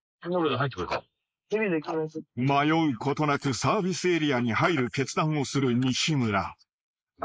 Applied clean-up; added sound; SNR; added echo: neural mask model Resemble Enhance denoiser.